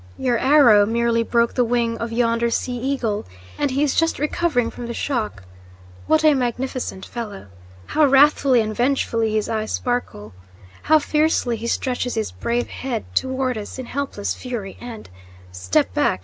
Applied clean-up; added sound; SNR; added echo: none; none; none; none.